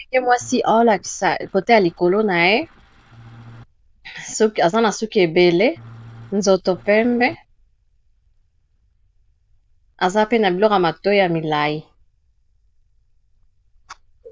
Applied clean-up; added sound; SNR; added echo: neural diffusion model UNIVERSE++.